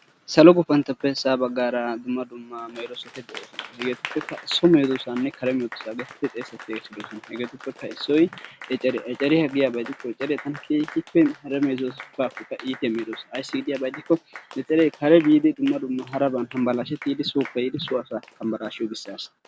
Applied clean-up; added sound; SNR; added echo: none; Applause; 19 dB; none.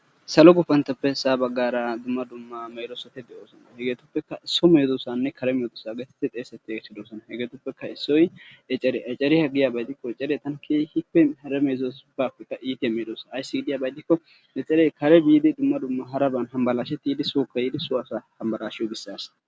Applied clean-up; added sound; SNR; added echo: none; none; none; none.